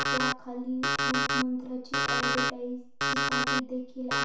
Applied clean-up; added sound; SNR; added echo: none; Alarm; -5 dB; reverberation time 0.6 s.